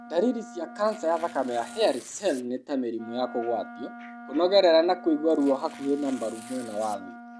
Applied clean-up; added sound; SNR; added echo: none; Tearing + Wind instrument, woodwind instrument; 16 dB; none.